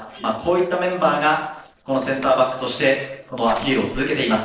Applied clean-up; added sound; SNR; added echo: neural separator model SepFormer DNS4.